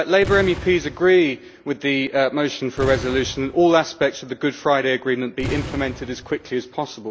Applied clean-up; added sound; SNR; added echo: none; Boom; 12 dB; none.